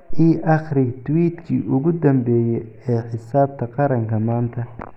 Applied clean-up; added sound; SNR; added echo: none; none; none; none.